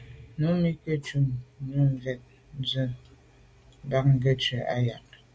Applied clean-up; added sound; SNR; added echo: none; none; none; none.